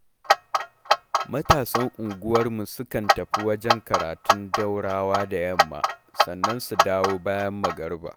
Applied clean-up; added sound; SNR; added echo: none; Clock; -2 dB; none.